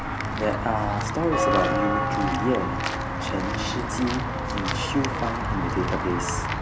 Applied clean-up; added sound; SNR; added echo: none; Walk, footsteps / Bell; -2 dB; none.